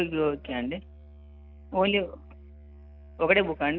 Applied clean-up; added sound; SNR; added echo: none; Musical instrument; 18 dB; none.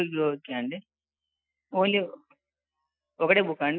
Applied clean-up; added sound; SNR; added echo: classical method Wiener filter.